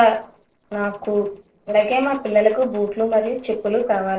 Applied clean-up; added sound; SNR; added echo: neural separator model SepFormer DNS4.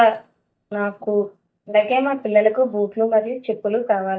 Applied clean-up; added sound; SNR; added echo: neural mask model DeepFilterNet 3.